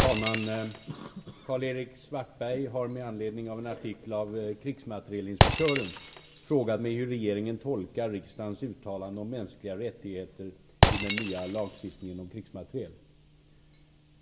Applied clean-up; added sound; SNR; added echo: none; Shatter; -1 dB; reverberation time 1.1 s.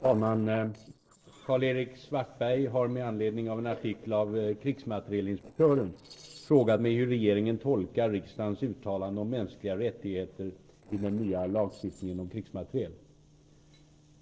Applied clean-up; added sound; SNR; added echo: neural separator model SepFormer DNS4.